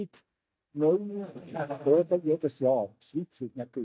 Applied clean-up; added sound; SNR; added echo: neural mask model DeepFilterNet 3.